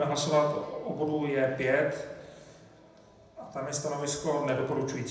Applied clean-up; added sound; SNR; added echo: none; none; none; reverberation time 0.8 s.